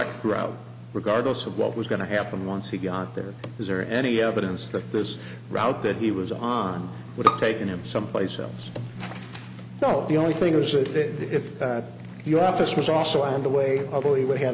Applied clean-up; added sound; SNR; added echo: none; Bowed string instrument; 5 dB; none.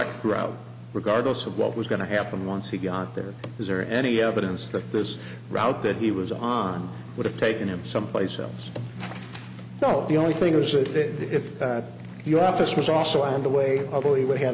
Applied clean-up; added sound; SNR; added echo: none; none; none; none.